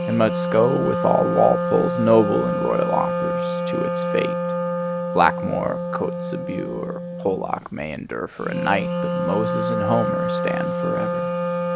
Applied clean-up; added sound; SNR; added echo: none; Wind instrument, woodwind instrument; 1 dB; none.